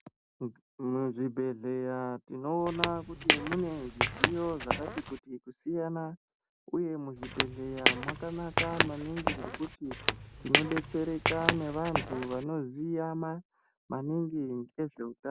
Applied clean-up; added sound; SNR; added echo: none; Squeak / Walk, footsteps; -3 dB; none.